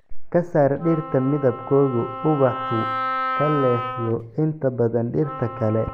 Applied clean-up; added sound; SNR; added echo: none; Wind instrument, woodwind instrument; 8 dB; none.